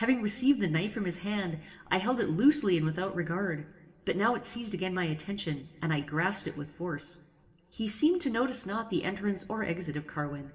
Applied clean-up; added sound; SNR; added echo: none; none; none; reverberation time 2.1 s.